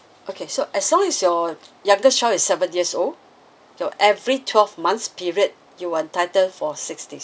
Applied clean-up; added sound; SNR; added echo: none; none; none; none.